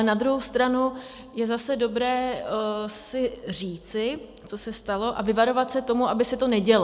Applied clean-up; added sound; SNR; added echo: none; none; none; none.